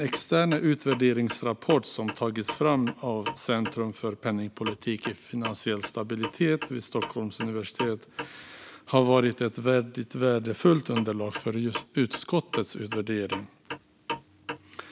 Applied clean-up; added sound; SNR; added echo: none; Clock; 11 dB; none.